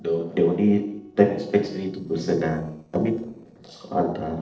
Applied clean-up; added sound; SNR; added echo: neural separator model SepFormer DNS4.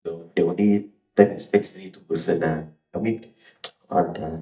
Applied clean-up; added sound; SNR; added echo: neural mask model DeepFilterNet 3.